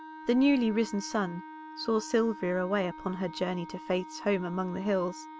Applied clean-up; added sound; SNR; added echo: none; Wind instrument, woodwind instrument; 15 dB; none.